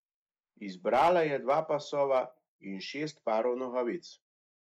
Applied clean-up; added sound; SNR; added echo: neural mask model Resemble Enhance denoiser.